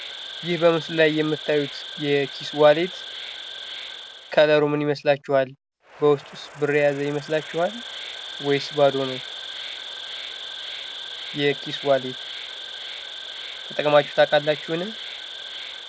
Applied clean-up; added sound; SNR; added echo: none; Insect; 12 dB; none.